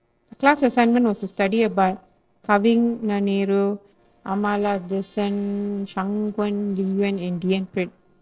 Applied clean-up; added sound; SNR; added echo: neural separator model SepFormer DNS4.